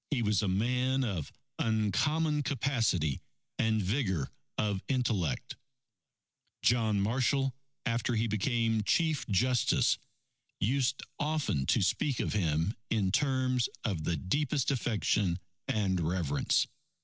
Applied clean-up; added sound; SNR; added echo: none; none; none; none.